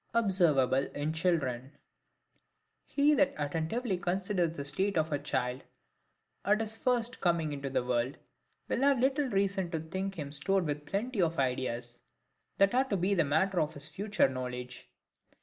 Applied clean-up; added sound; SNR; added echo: none; none; none; none.